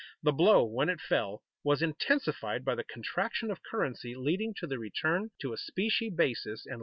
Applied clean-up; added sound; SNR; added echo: none; none; none; none.